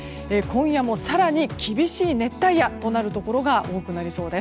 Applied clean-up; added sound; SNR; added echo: none; none; none; none.